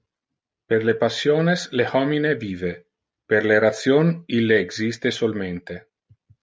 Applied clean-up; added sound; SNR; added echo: none; none; none; none.